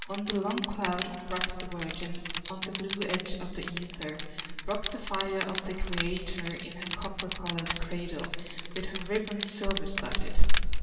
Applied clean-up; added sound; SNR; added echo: none; Crushing; 6 dB; reverberation time 2.5 s.